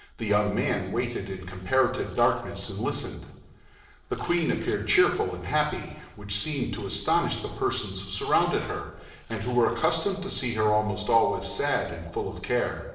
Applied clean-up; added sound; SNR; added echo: neural separator model SepFormer DNS4.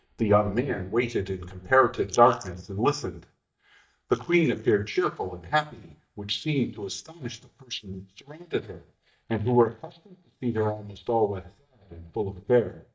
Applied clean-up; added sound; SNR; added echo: neural mask model DeepFilterNet 3.